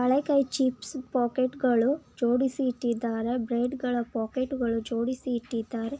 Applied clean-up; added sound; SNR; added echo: none; none; none; none.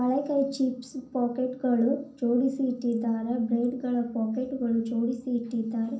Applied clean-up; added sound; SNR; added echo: none; none; none; reverberation time 0.6 s.